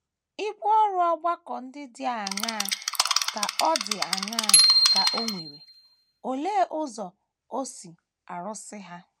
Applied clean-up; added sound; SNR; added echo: none; Bicycle bell + Insect; -5 dB; none.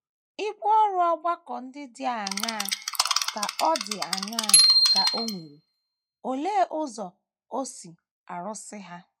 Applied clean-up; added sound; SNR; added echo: classical method log-MMSE.